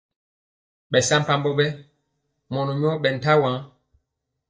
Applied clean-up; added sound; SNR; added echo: neural mask model DeepFilterNet 3.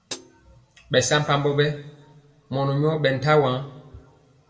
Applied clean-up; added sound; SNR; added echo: none; Hi-hat; 18 dB; reverberation time 0.8 s.